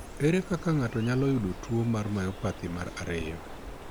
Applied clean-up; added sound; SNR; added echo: none; Bird; 12 dB; none.